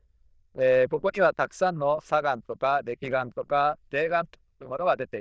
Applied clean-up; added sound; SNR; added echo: neural diffusion model UNIVERSE++.